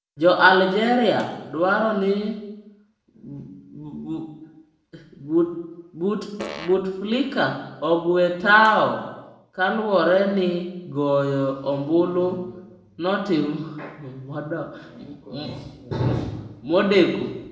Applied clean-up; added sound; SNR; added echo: none; Fart; 11 dB; reverberation time 0.8 s.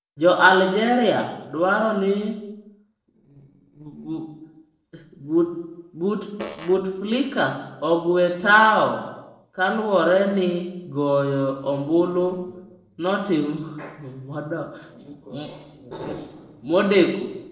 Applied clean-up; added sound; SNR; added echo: neural separator model SepFormer DNS4.